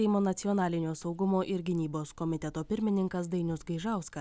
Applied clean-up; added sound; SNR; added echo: none; none; none; none.